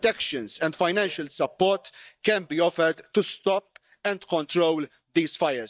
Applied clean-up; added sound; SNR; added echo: neural mask model DeepFilterNet 3.